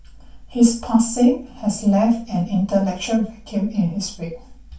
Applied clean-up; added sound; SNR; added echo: none; none; none; reverberation time 0.2 s.